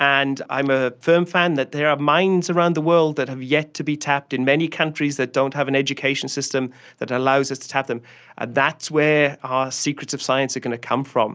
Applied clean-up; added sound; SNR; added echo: none; none; none; none.